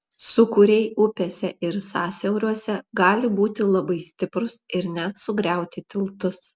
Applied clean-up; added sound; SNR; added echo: none; none; none; none.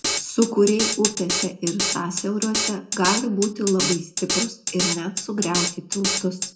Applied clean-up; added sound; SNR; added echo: none; Drum kit; 2 dB; reverberation time 0.3 s.